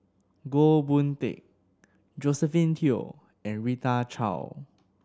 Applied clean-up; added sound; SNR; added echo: none; none; none; none.